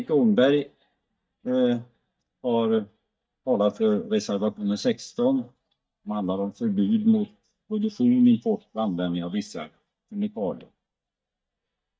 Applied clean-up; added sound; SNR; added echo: neural mask model DeepFilterNet 3.